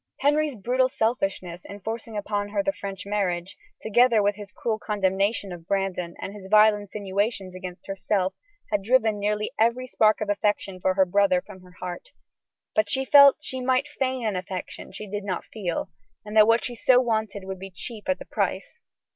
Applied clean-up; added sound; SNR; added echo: none; none; none; none.